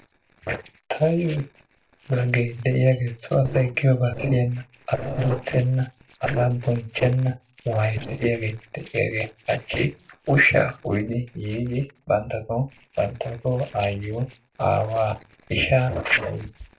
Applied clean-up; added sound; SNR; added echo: neural separator model SepFormer DNS4.